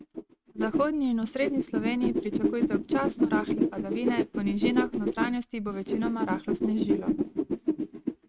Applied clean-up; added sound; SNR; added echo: neural mask model RNNoise.